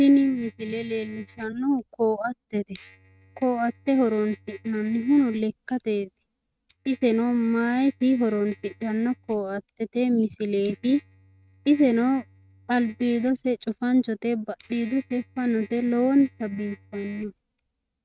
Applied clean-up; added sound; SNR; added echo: neural mask model RNNoise.